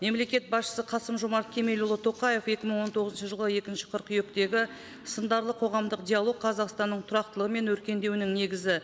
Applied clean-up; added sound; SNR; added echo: none; none; none; none.